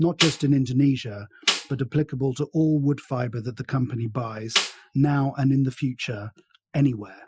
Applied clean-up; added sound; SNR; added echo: classical method Wiener filter.